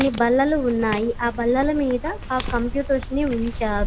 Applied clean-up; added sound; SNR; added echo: none; Walk, footsteps; 7 dB; none.